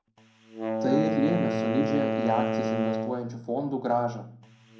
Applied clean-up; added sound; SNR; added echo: none; Wind instrument, woodwind instrument; 1 dB; reverberation time 0.5 s.